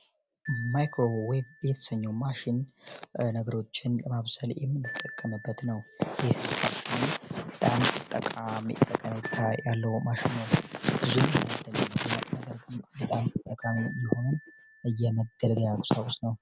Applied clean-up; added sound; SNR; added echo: none; Marimba, xylophone; 19 dB; none.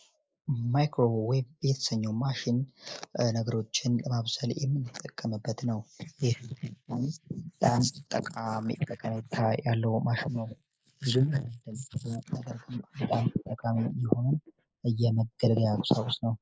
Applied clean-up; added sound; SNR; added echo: neural mask model Resemble Enhance denoiser.